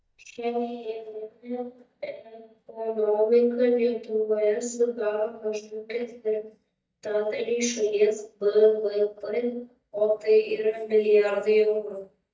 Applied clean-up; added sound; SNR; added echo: neural mask model DeepFilterNet 3.